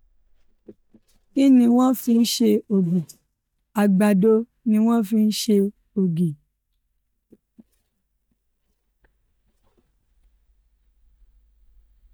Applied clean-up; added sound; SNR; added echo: neural mask model DeepFilterNet 3.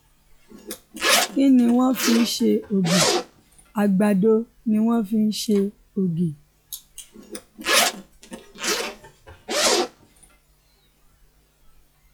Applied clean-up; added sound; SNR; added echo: classical method log-MMSE.